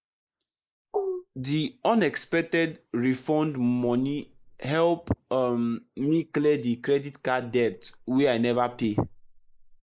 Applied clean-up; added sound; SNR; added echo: neural mask model Resemble Enhance denoiser.